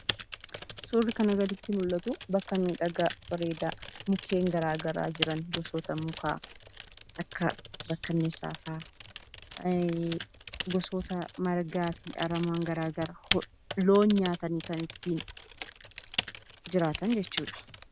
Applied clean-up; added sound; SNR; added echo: none; Typing; 10 dB; none.